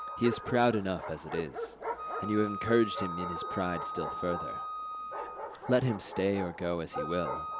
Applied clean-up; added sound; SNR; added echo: none; Bark + Wind instrument, woodwind instrument; 6 dB; none.